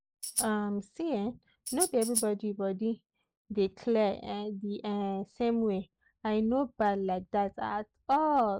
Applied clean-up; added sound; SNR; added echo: neural mask model Resemble Enhance denoiser.